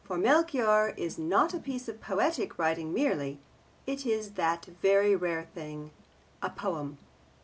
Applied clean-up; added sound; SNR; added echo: none; none; none; none.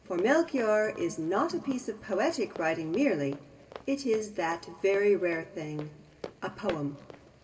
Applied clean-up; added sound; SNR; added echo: none; Run; 19 dB; reverberation time 1.0 s.